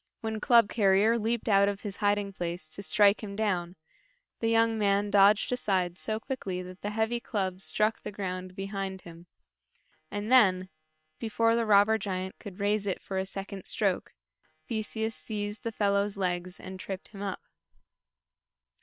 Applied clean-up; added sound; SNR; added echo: neural separator model SepFormer WHAM!.